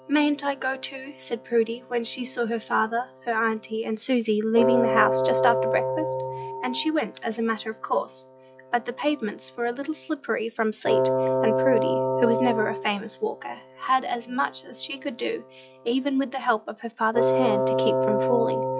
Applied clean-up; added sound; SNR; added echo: classical method log-MMSE.